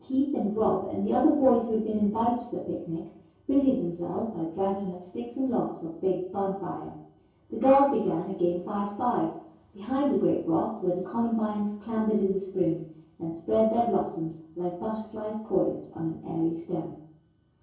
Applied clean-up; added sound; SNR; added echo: none; none; none; reverberation time 0.6 s.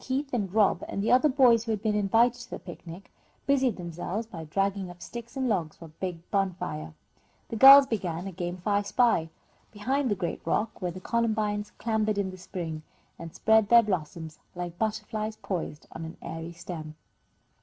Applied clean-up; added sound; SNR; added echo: none; none; none; none.